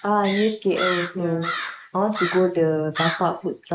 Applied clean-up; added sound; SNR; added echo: neural mask model Resemble Enhance denoiser.